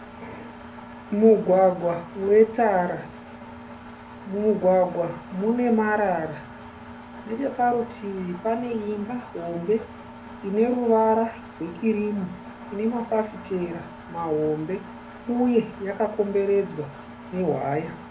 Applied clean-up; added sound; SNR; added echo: none; Engine; 16 dB; reverberation time 0.3 s.